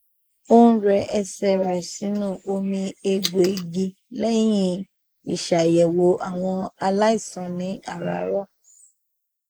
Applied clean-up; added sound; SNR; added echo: neural mask model Resemble Enhance denoiser.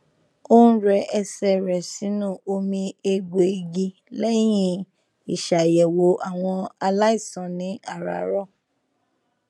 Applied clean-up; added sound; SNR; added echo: none; none; none; none.